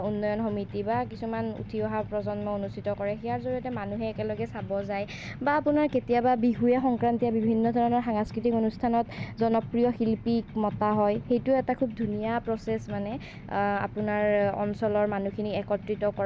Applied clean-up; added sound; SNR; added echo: none; none; none; none.